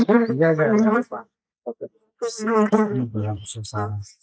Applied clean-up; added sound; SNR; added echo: neural mask model Resemble Enhance denoiser.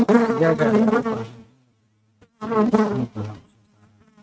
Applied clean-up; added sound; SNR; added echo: neural mask model RNNoise.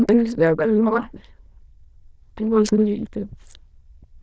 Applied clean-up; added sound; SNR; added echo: neural diffusion model UNIVERSE++.